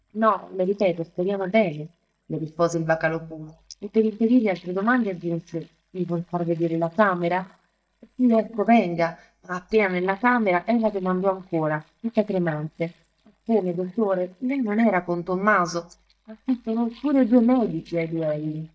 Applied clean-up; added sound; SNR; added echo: neural mask model DeepFilterNet 3.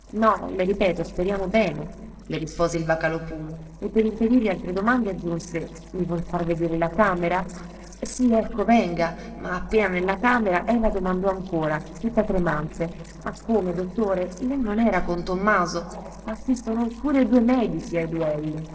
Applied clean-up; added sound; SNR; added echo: neural separator model SepFormer DNS4.